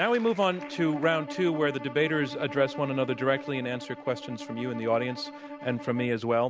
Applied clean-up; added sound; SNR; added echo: none; Bowed string instrument; 13 dB; none.